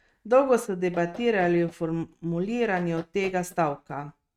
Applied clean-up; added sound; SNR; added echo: neural mask model RNNoise.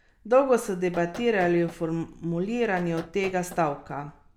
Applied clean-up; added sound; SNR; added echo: none; Knock; 19 dB; none.